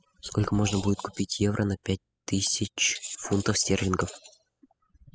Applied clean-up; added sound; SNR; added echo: classical method spectral subtraction.